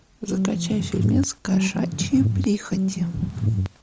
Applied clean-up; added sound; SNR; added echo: none; Bass guitar; -1 dB; none.